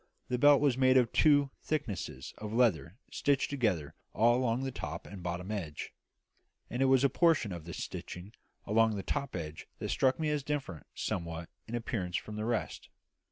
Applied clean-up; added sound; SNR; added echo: none; none; none; none.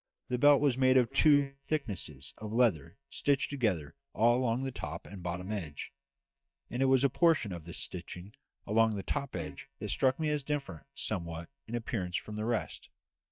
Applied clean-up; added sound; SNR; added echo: neural mask model DeepFilterNet 3.